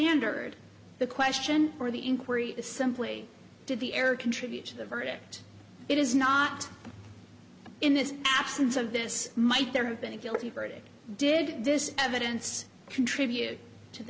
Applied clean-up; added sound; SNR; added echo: none; none; none; none.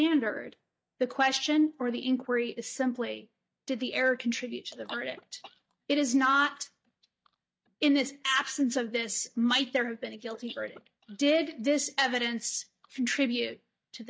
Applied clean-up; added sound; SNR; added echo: neural mask model DeepFilterNet 3.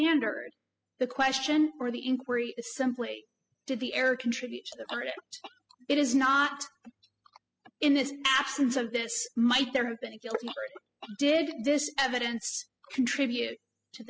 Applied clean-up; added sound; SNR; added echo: classical method spectral subtraction.